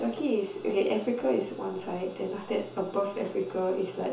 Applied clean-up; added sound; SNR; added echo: none; none; none; reverberation time 0.7 s.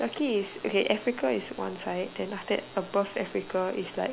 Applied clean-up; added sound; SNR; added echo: none; none; none; none.